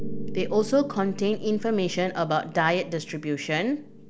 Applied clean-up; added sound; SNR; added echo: none; Piano; 8 dB; none.